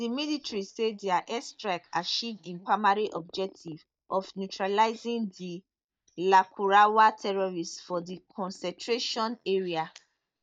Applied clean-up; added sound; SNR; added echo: neural mask model DeepFilterNet 3.